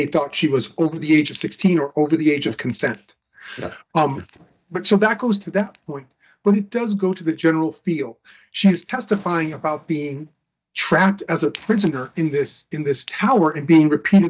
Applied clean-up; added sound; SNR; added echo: neural mask model DeepFilterNet 3.